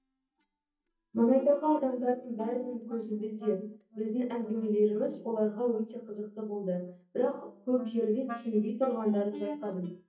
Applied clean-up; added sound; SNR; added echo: neural mask model DeepFilterNet 3.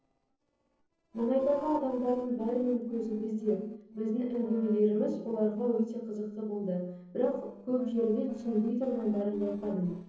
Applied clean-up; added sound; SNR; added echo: neural separator model SepFormer DNS4.